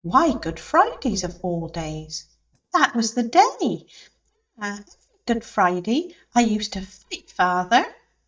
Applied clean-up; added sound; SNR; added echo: neural mask model DeepFilterNet 3.